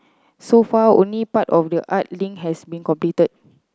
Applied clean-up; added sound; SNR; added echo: none; none; none; none.